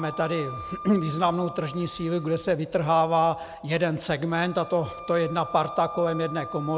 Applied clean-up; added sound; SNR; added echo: none; Wind instrument, woodwind instrument; 14 dB; none.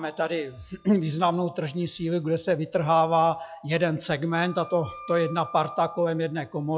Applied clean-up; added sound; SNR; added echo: classical method log-MMSE.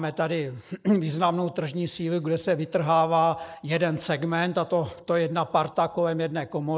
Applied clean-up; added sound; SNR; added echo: neural mask model Resemble Enhance denoiser.